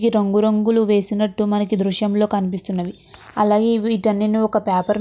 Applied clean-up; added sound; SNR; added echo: none; none; none; none.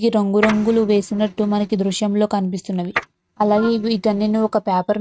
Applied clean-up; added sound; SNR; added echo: neural mask model RNNoise.